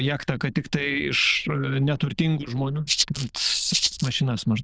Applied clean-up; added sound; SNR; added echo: neural diffusion model UNIVERSE++.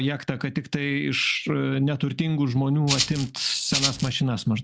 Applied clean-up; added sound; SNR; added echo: none; Rattle (instrument); 2 dB; none.